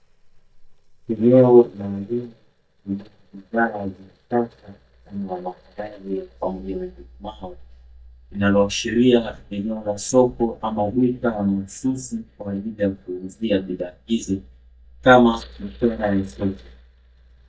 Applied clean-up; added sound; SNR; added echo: neural mask model DeepFilterNet 3.